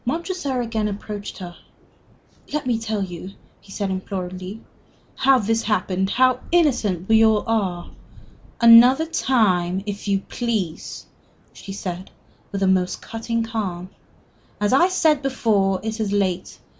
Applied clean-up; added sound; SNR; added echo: none; none; none; none.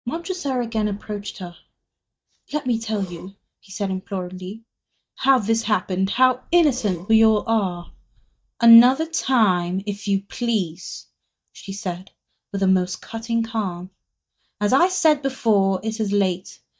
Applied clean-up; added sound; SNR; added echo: neural mask model DeepFilterNet 3.